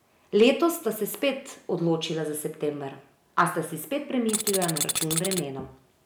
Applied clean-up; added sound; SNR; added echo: none; Tools; 2 dB; none.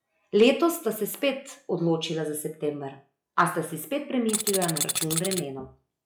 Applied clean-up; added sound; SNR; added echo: classical method log-MMSE.